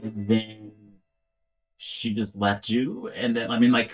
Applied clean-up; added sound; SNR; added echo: neural mask model DeepFilterNet 3.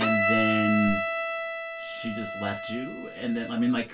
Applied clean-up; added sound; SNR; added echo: none; Bowed string instrument; 0 dB; reverberation time 0.2 s.